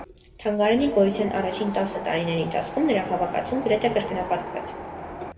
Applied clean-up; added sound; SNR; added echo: none; Wind; 11 dB; reverberation time 1.6 s.